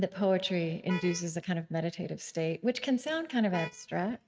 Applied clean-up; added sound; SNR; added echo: neural mask model RNNoise.